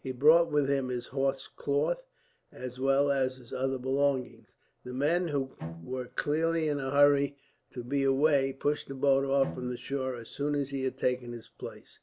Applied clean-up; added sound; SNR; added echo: none; Bowed string instrument; 14 dB; none.